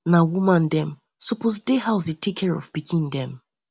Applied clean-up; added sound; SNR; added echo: none; none; none; none.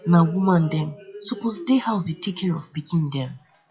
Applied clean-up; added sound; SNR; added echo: classical method WPE with log-MMSE.